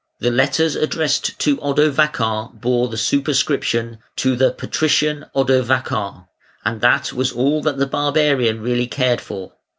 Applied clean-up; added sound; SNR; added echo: none; none; none; none.